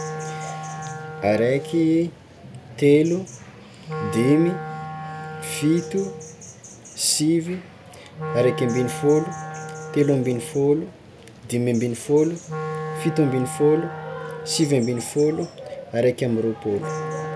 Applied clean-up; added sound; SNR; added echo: none; Wind instrument, woodwind instrument; 11 dB; none.